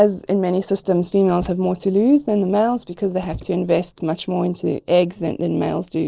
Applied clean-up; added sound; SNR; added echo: neural separator model SepFormer DNS4.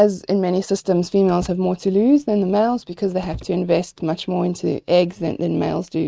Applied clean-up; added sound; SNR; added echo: neural mask model RNNoise.